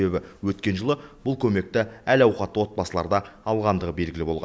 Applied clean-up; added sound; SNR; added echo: none; none; none; none.